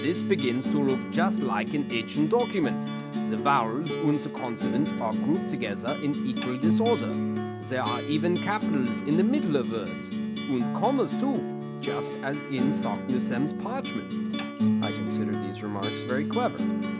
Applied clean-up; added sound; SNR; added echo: none; Acoustic guitar; 0 dB; none.